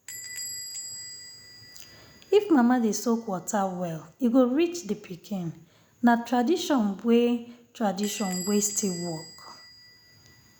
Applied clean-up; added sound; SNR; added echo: none; Door / Bell; 17 dB; none.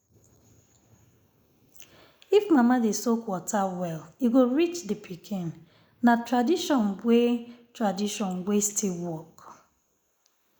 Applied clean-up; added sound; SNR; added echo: neural mask model Resemble Enhance denoiser.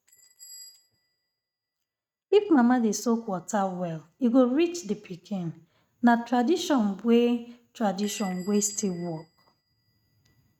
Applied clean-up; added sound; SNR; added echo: neural mask model RNNoise.